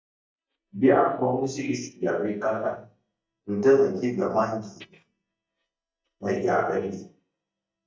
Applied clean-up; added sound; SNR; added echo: neural mask model DeepFilterNet 3.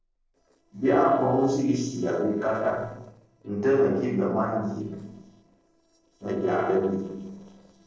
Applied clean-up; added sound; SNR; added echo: neural separator model SepFormer DNS4.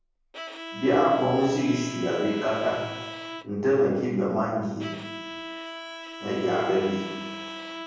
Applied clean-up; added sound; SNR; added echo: none; Bowed string instrument; 12 dB; reverberation time 1.3 s.